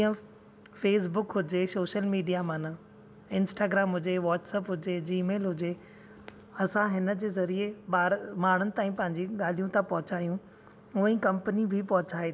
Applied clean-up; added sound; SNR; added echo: none; none; none; none.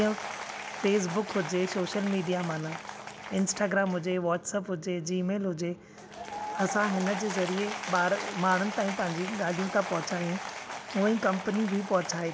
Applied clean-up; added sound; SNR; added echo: none; Applause / Crowd; 9 dB; none.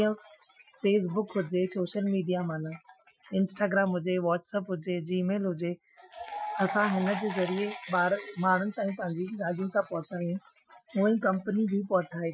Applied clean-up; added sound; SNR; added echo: classical method Wiener filter.